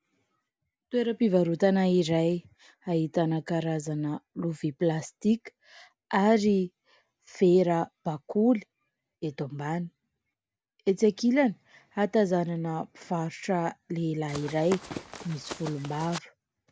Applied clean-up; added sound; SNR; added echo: none; Run; 12 dB; none.